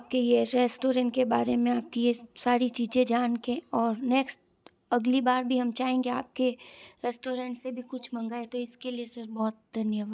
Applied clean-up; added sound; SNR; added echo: none; none; none; none.